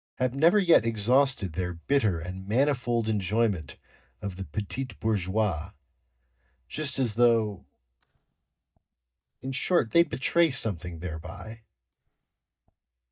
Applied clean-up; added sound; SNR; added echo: neural mask model DeepFilterNet 3.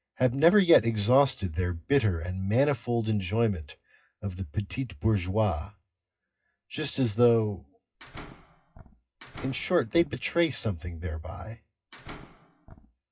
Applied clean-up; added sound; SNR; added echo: classical method WPE with log-MMSE.